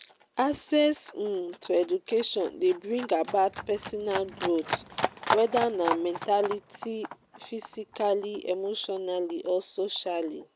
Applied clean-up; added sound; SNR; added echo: none; Livestock, farm animals, working animals; 9 dB; none.